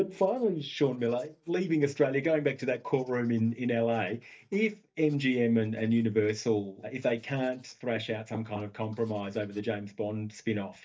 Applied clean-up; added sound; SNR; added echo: neural mask model DeepFilterNet 3.